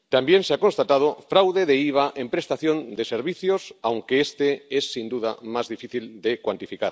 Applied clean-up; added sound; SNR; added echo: none; none; none; none.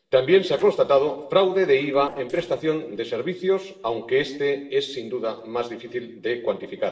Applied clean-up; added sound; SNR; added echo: neural separator model SepFormer DNS4.